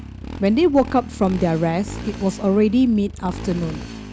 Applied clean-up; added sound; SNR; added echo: none; Motorcycle; 12 dB; none.